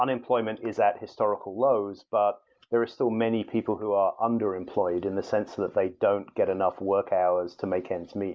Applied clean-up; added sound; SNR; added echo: none; none; none; none.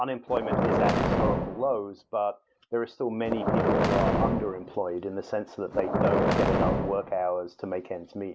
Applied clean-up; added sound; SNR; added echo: none; Boom; -3 dB; none.